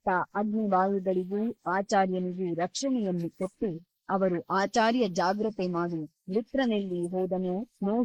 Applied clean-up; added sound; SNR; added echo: neural mask model Resemble Enhance denoiser.